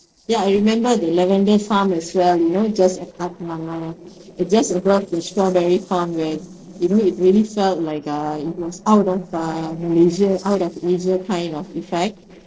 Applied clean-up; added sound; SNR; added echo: neural separator model SepFormer DNS4.